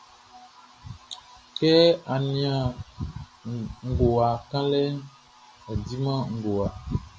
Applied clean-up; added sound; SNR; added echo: none; none; none; none.